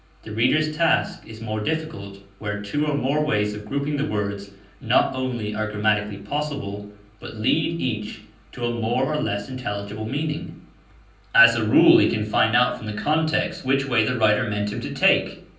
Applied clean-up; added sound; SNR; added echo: none; none; none; reverberation time 0.6 s.